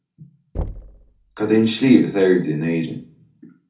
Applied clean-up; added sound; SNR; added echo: none; Knock / Wood; 15 dB; reverberation time 0.4 s.